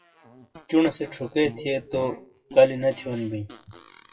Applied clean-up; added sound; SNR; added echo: classical method WPE with log-MMSE.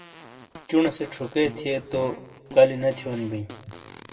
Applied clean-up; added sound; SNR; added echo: none; Fart; 18 dB; reverberation time 1.2 s.